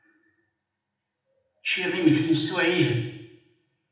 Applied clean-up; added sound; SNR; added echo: none; none; none; reverberation time 0.8 s.